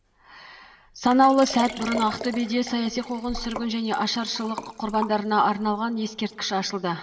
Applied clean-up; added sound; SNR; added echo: none; Liquid; 14 dB; reverberation time 2.8 s.